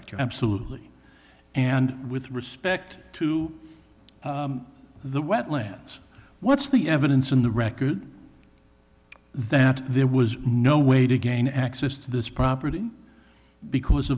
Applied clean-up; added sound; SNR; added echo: none; none; none; none.